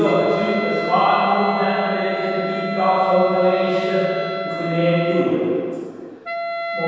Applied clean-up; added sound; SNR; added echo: none; Wind instrument, woodwind instrument; 7 dB; reverberation time 2.2 s.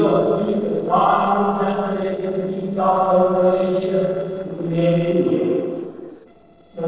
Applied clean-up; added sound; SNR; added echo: neural separator model SepFormer DNS4.